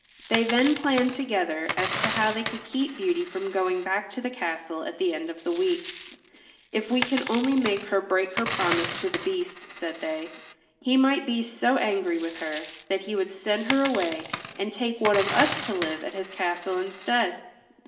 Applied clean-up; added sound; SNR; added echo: none; Coin (dropping); 6 dB; reverberation time 0.9 s.